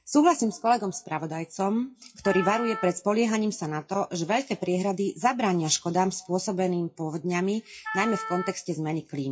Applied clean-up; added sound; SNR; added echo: classical method WPE with log-MMSE.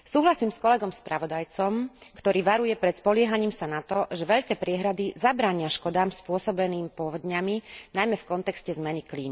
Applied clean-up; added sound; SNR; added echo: none; none; none; none.